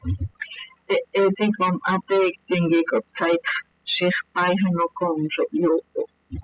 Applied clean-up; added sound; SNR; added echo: classical method spectral subtraction.